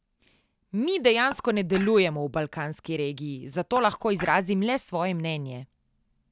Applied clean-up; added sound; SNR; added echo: none; Dishes, pots, and pans / Chink, clink; 15 dB; none.